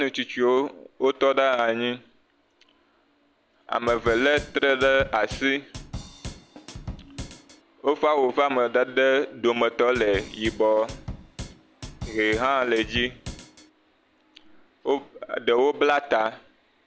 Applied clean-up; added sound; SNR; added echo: none; Drum / Drum kit; 14 dB; none.